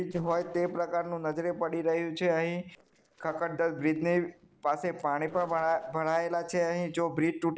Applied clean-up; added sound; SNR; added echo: neural separator model SepFormer DNS4.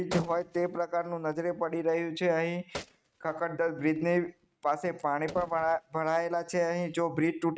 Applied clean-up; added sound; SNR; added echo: neural mask model RNNoise.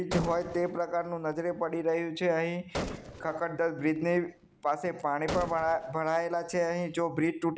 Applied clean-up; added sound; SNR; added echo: none; Gunshot, gunfire; 12 dB; none.